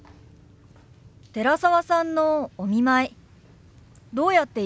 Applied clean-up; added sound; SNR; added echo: none; none; none; none.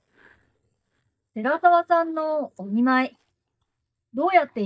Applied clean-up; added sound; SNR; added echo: neural mask model DeepFilterNet 3.